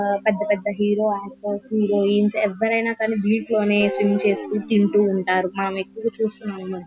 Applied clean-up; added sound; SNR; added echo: none; Guitar; 16 dB; none.